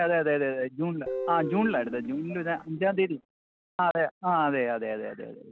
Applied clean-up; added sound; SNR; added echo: none; Guitar; 8 dB; none.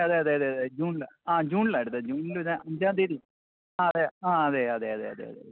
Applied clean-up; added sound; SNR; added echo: none; none; none; none.